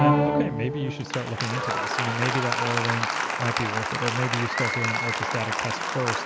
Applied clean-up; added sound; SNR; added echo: none; Applause; -3 dB; none.